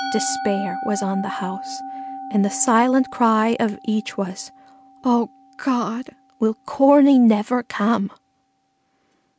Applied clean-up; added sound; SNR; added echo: none; Musical instrument; 13 dB; none.